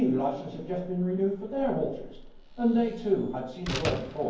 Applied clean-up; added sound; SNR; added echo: none; Slam; 12 dB; reverberation time 0.9 s.